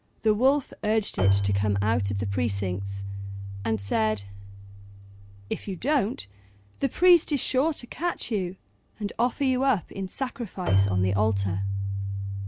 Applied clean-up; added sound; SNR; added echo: none; Keyboard (musical); 2 dB; none.